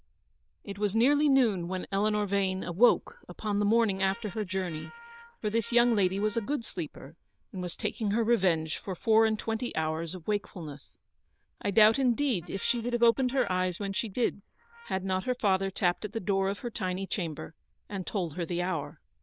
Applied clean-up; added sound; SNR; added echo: neural diffusion model UNIVERSE++.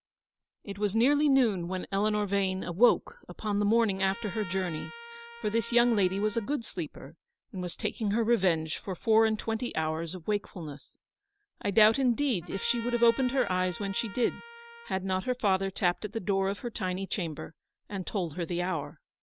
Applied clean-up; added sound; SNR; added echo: none; Trumpet; 16 dB; none.